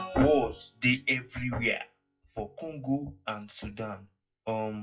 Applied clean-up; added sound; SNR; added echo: classical method WPE with log-MMSE.